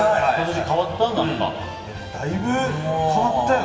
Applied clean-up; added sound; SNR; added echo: none; Bowed string instrument; 12 dB; reverberation time 2.9 s.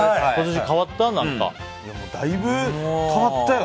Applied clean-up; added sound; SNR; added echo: none; none; none; none.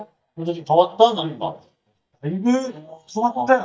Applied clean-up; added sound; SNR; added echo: neural mask model DeepFilterNet 3.